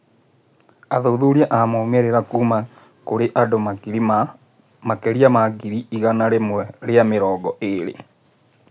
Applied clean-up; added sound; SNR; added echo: none; none; none; none.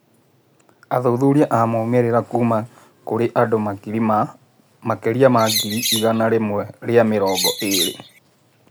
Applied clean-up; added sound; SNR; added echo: none; Bird; 4 dB; none.